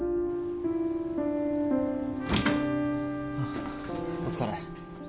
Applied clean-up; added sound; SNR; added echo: none; Trumpet; 16 dB; none.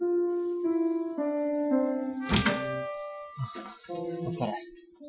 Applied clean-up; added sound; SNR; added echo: classical method Wiener filter.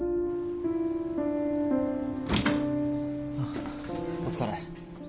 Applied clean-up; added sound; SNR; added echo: none; none; none; none.